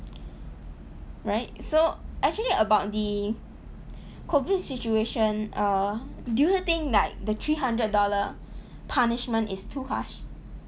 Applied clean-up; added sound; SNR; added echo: none; none; none; none.